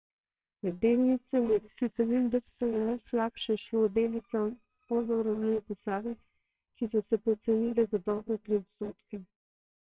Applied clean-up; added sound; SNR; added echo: neural separator model SepFormer WHAMR!.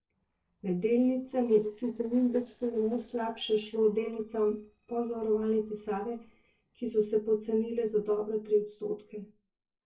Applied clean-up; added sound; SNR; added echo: neural separator model SepFormer DNS4.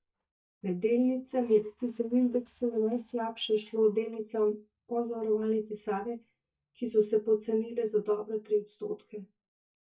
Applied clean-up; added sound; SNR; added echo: neural mask model DeepFilterNet 3.